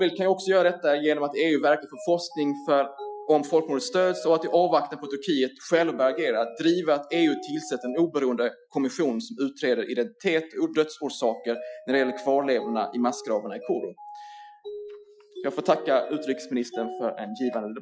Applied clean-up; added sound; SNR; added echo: classical method Wiener filter.